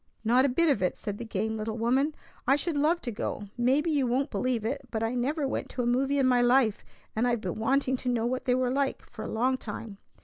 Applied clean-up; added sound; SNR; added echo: none; none; none; none.